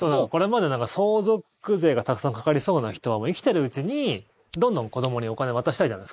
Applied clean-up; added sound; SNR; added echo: neural mask model Resemble Enhance denoiser.